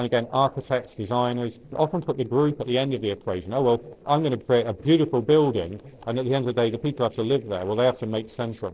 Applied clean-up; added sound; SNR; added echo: neural separator model SepFormer DNS4.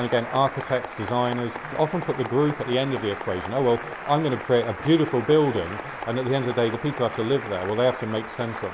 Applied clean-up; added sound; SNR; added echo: none; Applause; 11 dB; none.